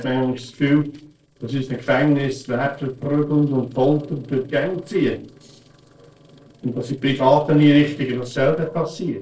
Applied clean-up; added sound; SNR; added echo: neural separator model SepFormer DNS4.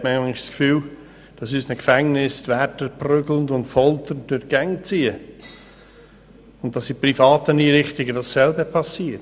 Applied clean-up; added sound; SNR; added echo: none; none; none; none.